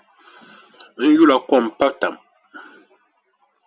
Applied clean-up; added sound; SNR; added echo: none; none; none; none.